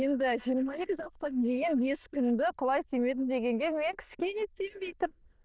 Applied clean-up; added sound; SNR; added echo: neural diffusion model UNIVERSE++.